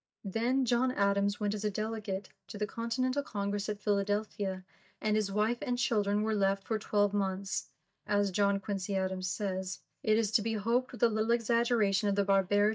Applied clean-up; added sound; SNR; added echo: neural mask model DeepFilterNet 3.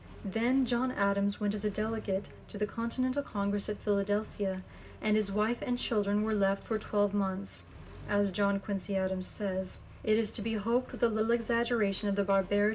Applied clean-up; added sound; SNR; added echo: none; Accelerating, revving, vroom; 19 dB; reverberation time 0.4 s.